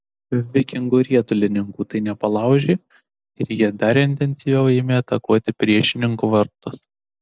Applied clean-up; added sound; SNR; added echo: none; none; none; none.